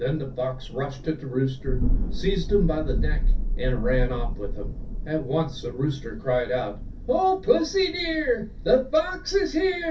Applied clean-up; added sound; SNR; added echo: none; Thunder; 2 dB; reverberation time 0.3 s.